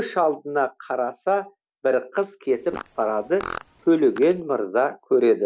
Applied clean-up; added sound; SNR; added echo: none; Fart; 15 dB; none.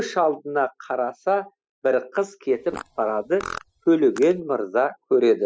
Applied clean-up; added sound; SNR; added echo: classical method spectral subtraction.